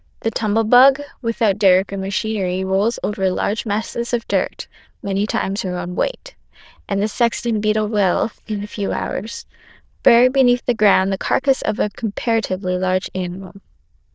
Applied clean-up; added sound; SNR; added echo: neural diffusion model UNIVERSE++.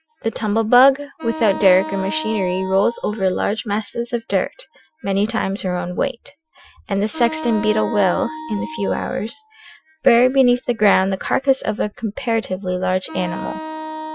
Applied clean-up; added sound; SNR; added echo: classical method Wiener filter.